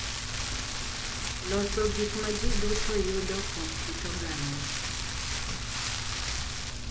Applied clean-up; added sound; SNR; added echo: none; Rain; -4 dB; none.